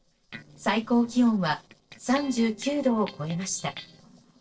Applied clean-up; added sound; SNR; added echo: neural separator model SepFormer DNS4.